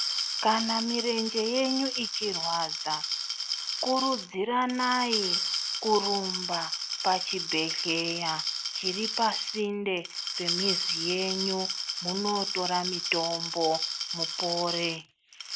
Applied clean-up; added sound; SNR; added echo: none; Glass; 2 dB; none.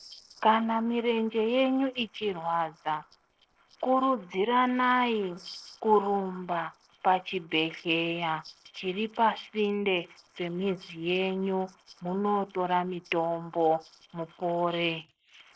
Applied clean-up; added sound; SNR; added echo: neural separator model SepFormer DNS4.